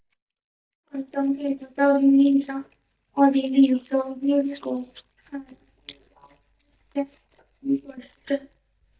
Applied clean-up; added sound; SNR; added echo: neural mask model DeepFilterNet 3.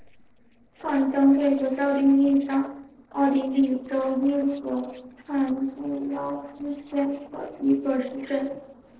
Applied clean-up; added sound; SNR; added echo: neural separator model SepFormer DNS4.